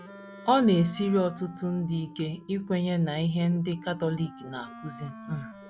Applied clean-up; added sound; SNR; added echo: none; Wind instrument, woodwind instrument; 17 dB; none.